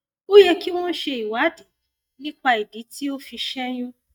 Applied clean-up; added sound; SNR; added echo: neural mask model DeepFilterNet 3.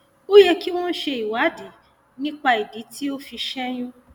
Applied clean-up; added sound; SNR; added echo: none; none; none; none.